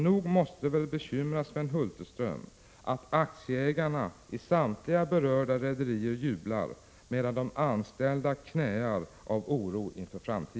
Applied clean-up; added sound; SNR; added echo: none; none; none; none.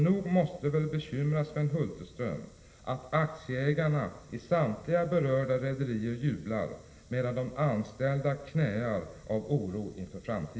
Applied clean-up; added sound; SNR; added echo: none; none; none; reverberation time 2.2 s.